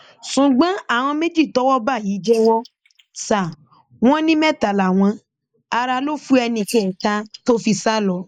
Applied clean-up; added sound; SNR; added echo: neural mask model Resemble Enhance denoiser.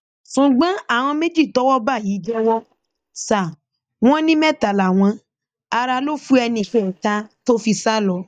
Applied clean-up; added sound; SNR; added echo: neural mask model DeepFilterNet 3.